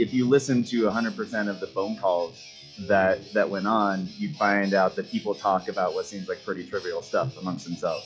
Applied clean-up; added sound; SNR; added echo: classical method log-MMSE.